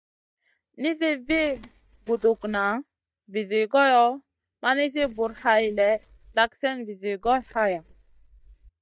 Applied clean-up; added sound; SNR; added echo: neural mask model DeepFilterNet 3.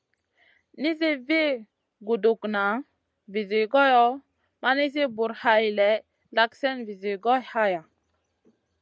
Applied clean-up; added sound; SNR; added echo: none; none; none; none.